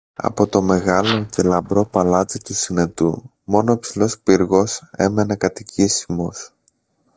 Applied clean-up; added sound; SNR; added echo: neural mask model DeepFilterNet 3.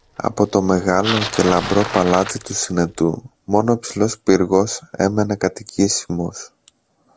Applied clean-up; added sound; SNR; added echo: none; Bicycle; 13 dB; none.